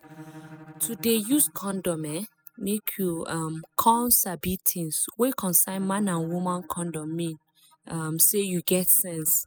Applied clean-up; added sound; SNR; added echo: classical method spectral subtraction.